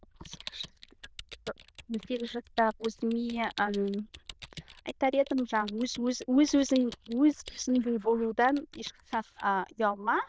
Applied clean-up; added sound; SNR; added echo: neural diffusion model UNIVERSE++.